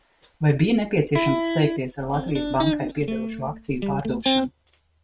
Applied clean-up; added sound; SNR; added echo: neural mask model RNNoise.